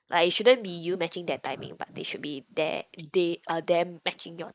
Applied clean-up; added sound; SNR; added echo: neural mask model Resemble Enhance denoiser.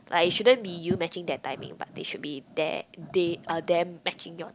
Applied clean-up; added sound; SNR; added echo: none; none; none; none.